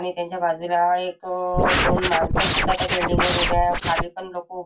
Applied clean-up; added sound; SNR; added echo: none; Scratching (performance technique); -3 dB; reverberation time 0.1 s.